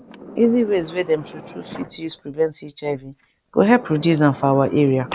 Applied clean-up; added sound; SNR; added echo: none; Sliding door; 17 dB; none.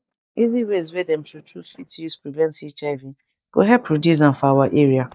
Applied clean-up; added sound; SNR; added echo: neural mask model DeepFilterNet 3.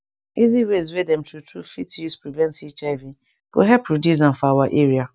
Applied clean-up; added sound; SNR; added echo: none; none; none; none.